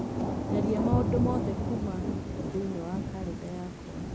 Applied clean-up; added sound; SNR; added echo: none; Thunder / Rain; -3 dB; none.